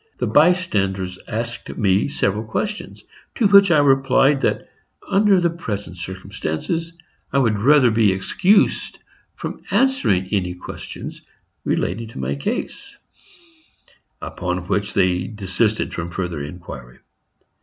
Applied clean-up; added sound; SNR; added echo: none; none; none; none.